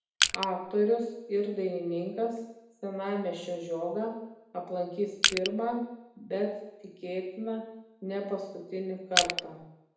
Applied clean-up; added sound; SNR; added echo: none; Crushing; -4 dB; reverberation time 0.8 s.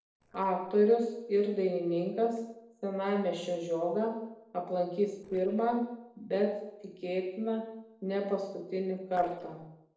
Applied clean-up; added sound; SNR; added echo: neural separator model SepFormer DNS4.